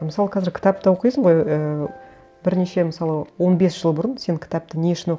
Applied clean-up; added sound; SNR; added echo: none; none; none; none.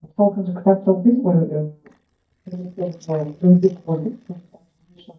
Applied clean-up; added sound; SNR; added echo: neural mask model DeepFilterNet 3.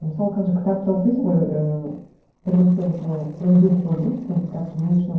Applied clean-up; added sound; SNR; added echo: neural separator model SepFormer DNS4.